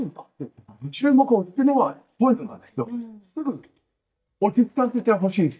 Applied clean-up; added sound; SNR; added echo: neural mask model DeepFilterNet 3.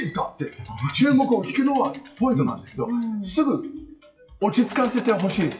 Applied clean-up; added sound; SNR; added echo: classical method WPE with log-MMSE.